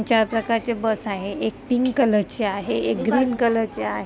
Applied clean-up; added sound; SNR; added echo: none; none; none; none.